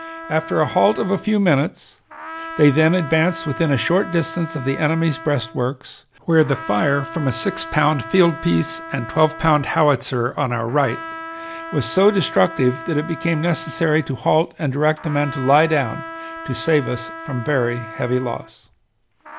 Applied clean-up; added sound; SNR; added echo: none; Trumpet; 14 dB; none.